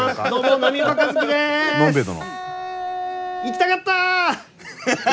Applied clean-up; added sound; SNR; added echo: none; Wind instrument, woodwind instrument; 8 dB; none.